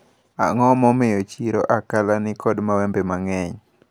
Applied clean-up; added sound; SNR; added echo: none; none; none; none.